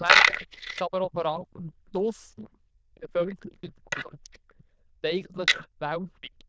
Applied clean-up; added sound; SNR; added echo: neural diffusion model UNIVERSE++.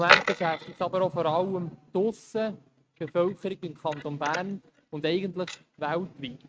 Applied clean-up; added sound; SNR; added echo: neural mask model RNNoise.